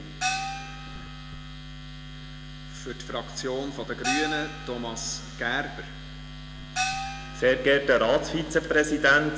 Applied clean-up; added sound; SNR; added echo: none; Gong; 6 dB; reverberation time 1.2 s.